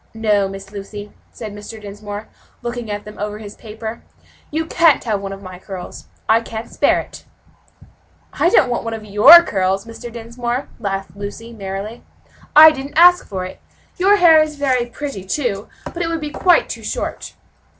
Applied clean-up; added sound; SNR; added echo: none; none; none; none.